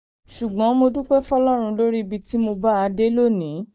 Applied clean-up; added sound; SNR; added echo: neural mask model DeepFilterNet 3.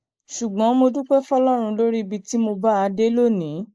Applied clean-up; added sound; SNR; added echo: neural mask model Resemble Enhance denoiser.